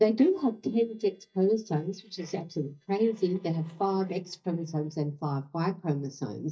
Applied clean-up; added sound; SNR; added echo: neural mask model DeepFilterNet 3.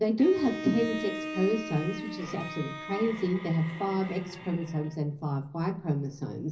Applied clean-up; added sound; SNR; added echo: none; Bowed string instrument; 11 dB; reverberation time 0.5 s.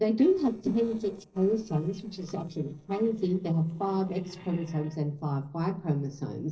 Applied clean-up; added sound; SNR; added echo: neural separator model SepFormer DNS4.